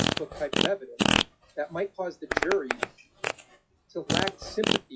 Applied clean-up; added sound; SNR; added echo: classical method log-MMSE.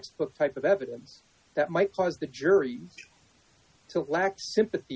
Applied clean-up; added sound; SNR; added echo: none; none; none; none.